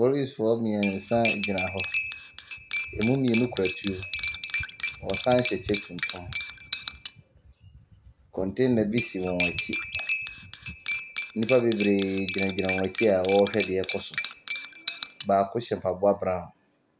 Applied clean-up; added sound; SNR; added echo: none; Cutlery, silverware; 8 dB; none.